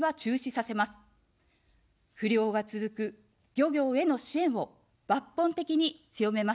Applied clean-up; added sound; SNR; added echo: none; none; none; none.